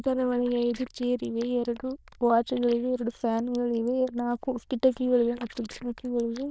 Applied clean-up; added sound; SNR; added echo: neural diffusion model UNIVERSE++.